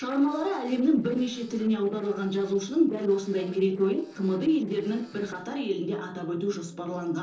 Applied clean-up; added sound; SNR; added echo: neural separator model SepFormer DNS4.